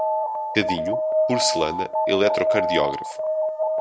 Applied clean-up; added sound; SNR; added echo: none; Alarm; -3 dB; none.